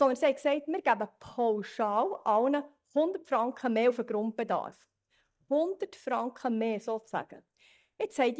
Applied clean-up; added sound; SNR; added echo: neural mask model DeepFilterNet 3.